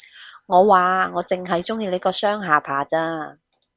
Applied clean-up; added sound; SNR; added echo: none; none; none; none.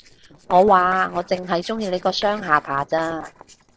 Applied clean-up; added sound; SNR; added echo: neural separator model SepFormer DNS4.